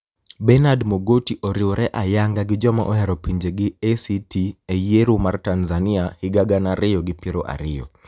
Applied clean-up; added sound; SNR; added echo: none; none; none; none.